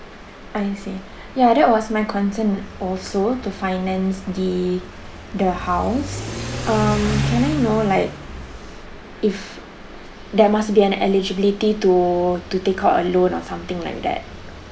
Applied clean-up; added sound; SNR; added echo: none; Accelerating, revving, vroom / Car; 11 dB; none.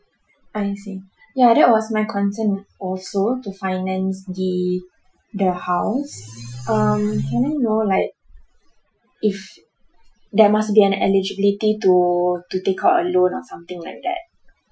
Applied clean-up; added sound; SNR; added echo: classical method Wiener filter.